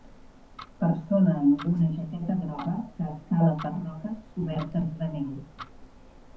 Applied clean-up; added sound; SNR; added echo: none; Tick-tock; 18 dB; reverberation time 0.4 s.